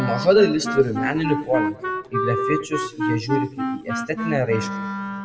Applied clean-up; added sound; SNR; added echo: none; Wind instrument, woodwind instrument; 3 dB; reverberation time 1.1 s.